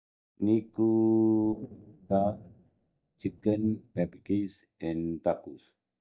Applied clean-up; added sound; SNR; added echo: neural mask model DeepFilterNet 3.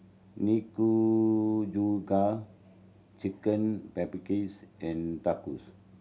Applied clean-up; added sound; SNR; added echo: none; none; none; none.